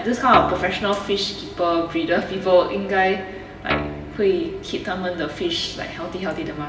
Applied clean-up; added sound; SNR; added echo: none; Guitar; 7 dB; reverberation time 2.1 s.